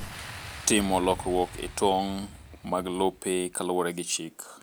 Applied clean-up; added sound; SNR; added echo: none; Boom; 14 dB; none.